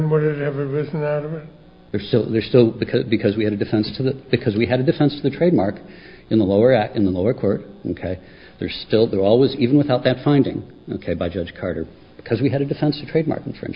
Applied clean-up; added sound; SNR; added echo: none; none; none; none.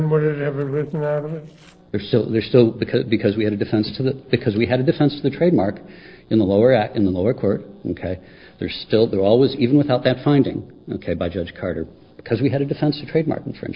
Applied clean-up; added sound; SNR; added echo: neural separator model SepFormer DNS4.